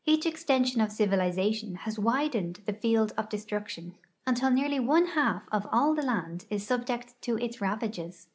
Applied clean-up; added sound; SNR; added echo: none; none; none; none.